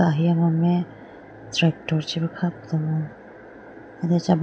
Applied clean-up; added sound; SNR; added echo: none; none; none; none.